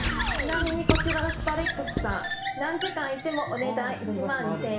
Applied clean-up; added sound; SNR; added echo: none; Squeak / Writing; 2 dB; reverberation time 0.9 s.